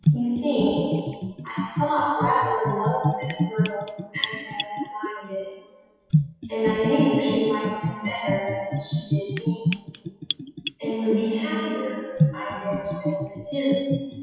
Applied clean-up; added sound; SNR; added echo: classical method WPE with log-MMSE.